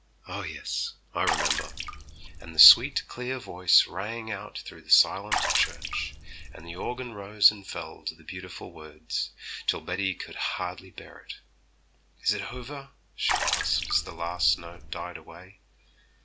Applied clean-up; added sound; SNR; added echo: none; Water / Splash, splatter; 3 dB; none.